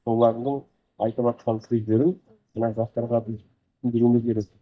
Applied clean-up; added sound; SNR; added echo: neural mask model DeepFilterNet 3.